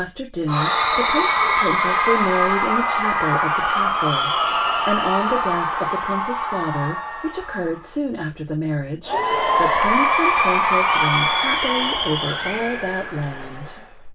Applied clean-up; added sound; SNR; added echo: none; Crowd / Cheering; -5 dB; reverberation time 0.2 s.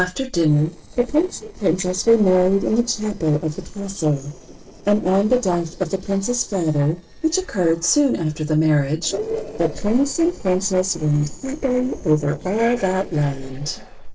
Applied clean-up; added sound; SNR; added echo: neural separator model SepFormer DNS4.